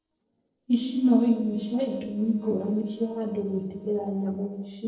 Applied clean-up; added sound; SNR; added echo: neural separator model SepFormer DNS4.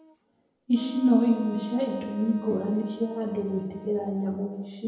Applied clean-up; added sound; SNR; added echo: none; Wind instrument, woodwind instrument; 19 dB; reverberation time 0.9 s.